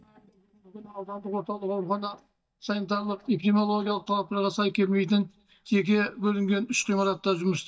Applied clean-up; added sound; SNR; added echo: neural mask model DeepFilterNet 3.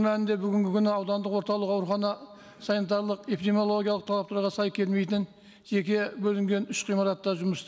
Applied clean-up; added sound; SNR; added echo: none; none; none; none.